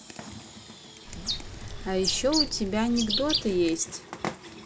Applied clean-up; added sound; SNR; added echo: none; Bird; 2 dB; none.